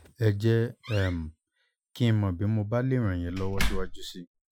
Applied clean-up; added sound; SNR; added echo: classical method Wiener filter.